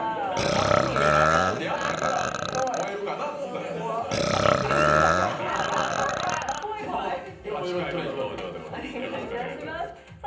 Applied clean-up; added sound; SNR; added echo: none; Burping, eructation; -4 dB; reverberation time 0.6 s.